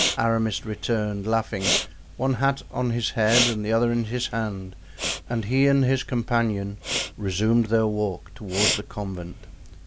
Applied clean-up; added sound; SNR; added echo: none; Respiratory sounds; 7 dB; none.